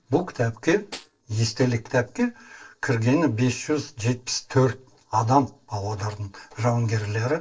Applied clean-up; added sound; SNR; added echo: neural separator model SepFormer DNS4.